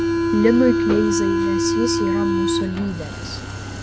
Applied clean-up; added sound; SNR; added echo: none; Subway, metro, underground; -2 dB; none.